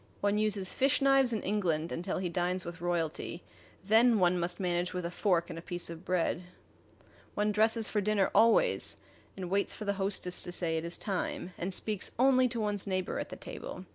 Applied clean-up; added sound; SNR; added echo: none; none; none; none.